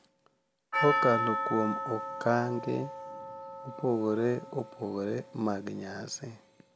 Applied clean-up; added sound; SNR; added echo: none; Percussion; 4 dB; none.